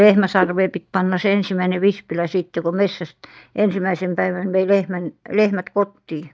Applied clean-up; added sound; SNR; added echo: neural mask model DeepFilterNet 3.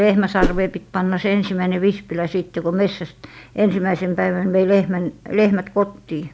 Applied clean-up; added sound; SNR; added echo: none; Whoosh, swoosh, swish; 1 dB; none.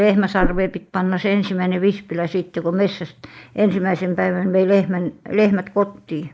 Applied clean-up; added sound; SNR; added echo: neural mask model Resemble Enhance denoiser.